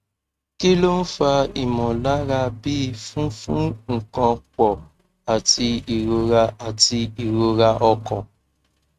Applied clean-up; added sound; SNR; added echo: neural mask model RNNoise.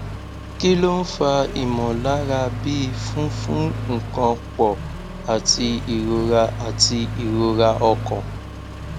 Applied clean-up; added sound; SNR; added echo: none; Accelerating, revving, vroom; 7 dB; none.